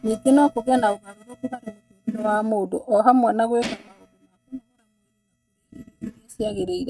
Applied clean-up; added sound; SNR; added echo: neural mask model RNNoise.